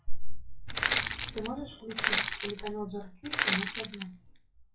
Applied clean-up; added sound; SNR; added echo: classical method WPE with log-MMSE.